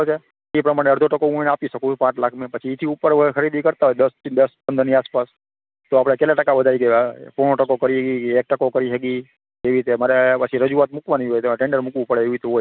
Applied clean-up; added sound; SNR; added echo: none; none; none; none.